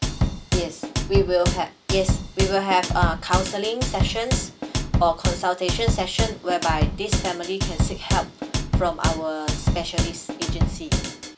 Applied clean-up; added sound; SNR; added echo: none; Drum / Drum kit; -1 dB; none.